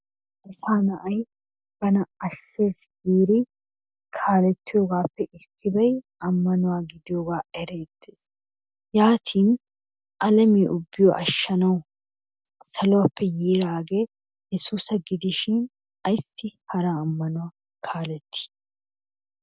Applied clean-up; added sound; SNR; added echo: none; none; none; none.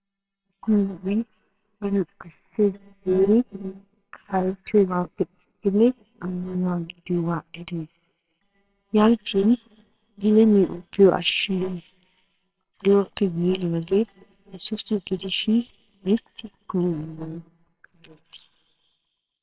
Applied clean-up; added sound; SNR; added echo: neural separator model SepFormer WHAMR!.